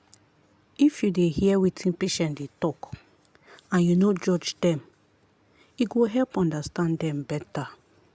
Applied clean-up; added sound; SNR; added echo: none; none; none; none.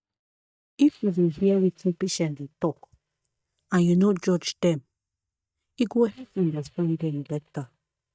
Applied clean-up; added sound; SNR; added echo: neural mask model DeepFilterNet 3.